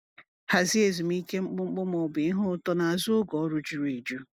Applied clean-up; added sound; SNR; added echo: none; none; none; none.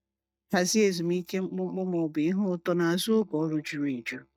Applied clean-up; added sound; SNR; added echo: neural mask model DeepFilterNet 3.